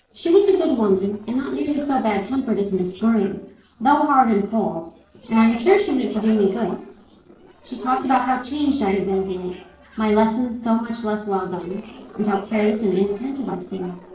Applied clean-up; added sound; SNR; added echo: neural separator model SepFormer DNS4.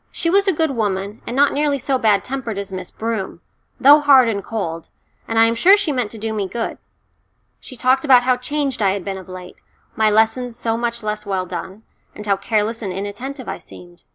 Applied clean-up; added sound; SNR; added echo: none; none; none; none.